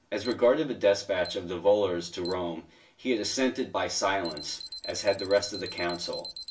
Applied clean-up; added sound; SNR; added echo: none; Alarm; 16 dB; reverberation time 0.2 s.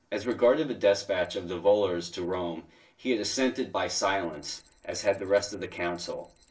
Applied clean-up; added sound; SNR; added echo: neural separator model SepFormer DNS4.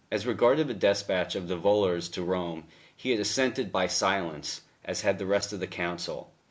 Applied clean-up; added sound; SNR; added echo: none; none; none; none.